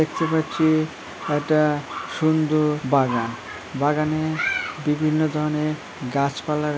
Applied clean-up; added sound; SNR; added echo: none; none; none; none.